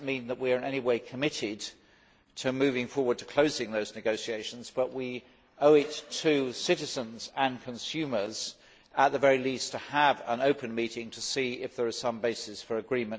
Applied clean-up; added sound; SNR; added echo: none; none; none; none.